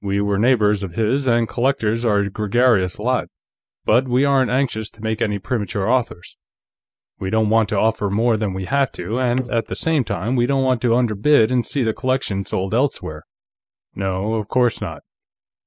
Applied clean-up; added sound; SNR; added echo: neural mask model DeepFilterNet 3.